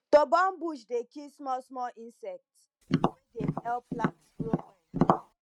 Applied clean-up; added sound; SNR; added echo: neural mask model RNNoise.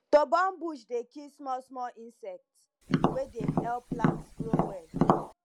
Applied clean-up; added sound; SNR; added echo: none; Tap; -4 dB; none.